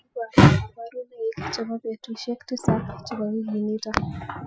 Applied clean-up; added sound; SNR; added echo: classical method Wiener filter.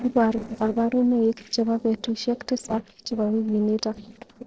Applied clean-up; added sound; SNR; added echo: neural separator model SepFormer DNS4.